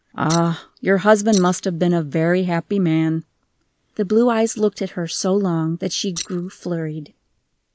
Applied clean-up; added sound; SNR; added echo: neural mask model Resemble Enhance denoiser.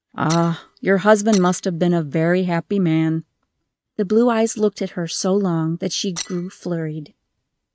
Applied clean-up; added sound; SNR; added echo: neural mask model RNNoise.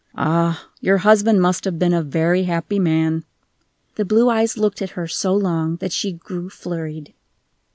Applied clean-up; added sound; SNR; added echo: none; none; none; none.